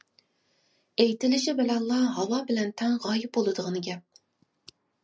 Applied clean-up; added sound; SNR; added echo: none; none; none; none.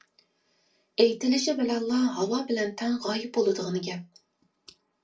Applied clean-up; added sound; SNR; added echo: none; none; none; reverberation time 0.2 s.